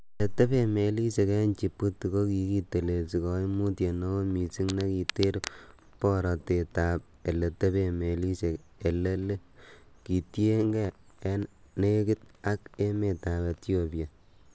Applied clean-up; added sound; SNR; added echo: none; none; none; none.